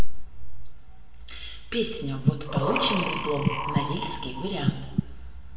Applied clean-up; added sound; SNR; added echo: none; Breathing; 4 dB; reverberation time 1.4 s.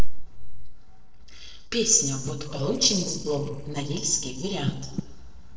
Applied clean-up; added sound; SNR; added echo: neural separator model SepFormer DNS4.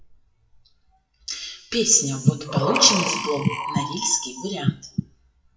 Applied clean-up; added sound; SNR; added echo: classical method WPE with log-MMSE.